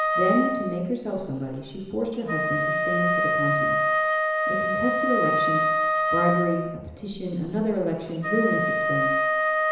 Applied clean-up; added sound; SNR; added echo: none; Wind instrument, woodwind instrument; -3 dB; reverberation time 1.0 s.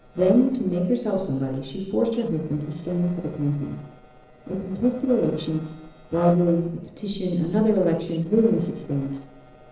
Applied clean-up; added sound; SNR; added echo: neural separator model SepFormer DNS4.